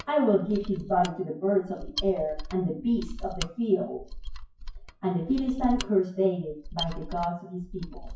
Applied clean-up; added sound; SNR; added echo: classical method WPE with log-MMSE.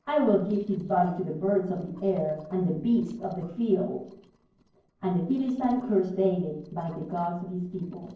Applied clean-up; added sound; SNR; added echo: neural separator model SepFormer DNS4.